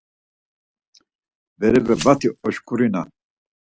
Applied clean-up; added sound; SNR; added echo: none; Glass; 18 dB; none.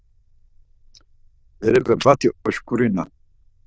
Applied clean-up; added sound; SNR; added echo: neural diffusion model UNIVERSE++.